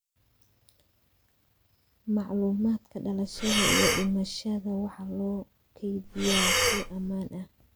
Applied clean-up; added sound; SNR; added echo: none; Breathing; -4 dB; none.